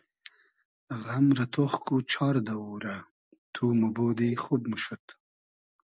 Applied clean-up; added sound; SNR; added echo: none; none; none; none.